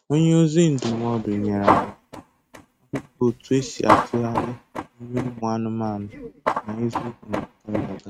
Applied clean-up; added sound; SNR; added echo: neural mask model RNNoise.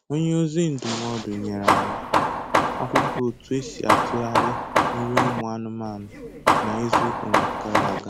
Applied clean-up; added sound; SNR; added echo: none; Hammer; -5 dB; none.